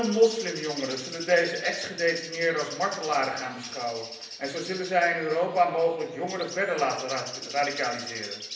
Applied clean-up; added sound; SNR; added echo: none; Bird; 12 dB; reverberation time 0.8 s.